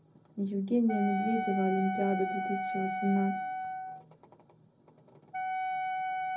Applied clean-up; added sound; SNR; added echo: none; Wind instrument, woodwind instrument; 2 dB; reverberation time 0.4 s.